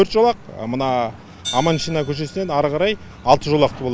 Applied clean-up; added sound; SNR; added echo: none; Hi-hat; 19 dB; none.